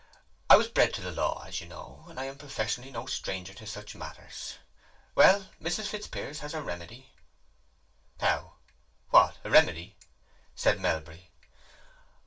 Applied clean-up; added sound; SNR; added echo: none; none; none; reverberation time 0.2 s.